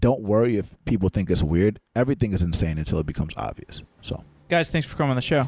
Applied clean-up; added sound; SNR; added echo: none; none; none; none.